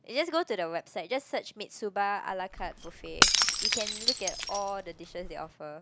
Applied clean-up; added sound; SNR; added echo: none; Shatter / Crushing; -4 dB; none.